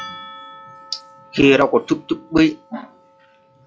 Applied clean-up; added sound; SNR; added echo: classical method log-MMSE.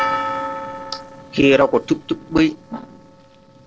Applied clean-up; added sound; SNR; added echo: neural separator model SepFormer DNS4.